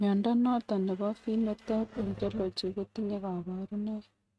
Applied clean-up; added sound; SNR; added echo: neural mask model RNNoise.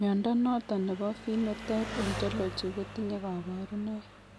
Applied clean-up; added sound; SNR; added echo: none; Engine; 10 dB; none.